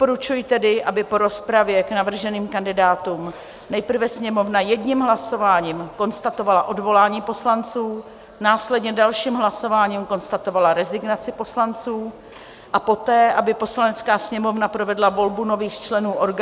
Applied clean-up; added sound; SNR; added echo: none; none; none; none.